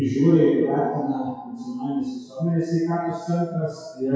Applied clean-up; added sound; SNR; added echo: classical method WPE with log-MMSE.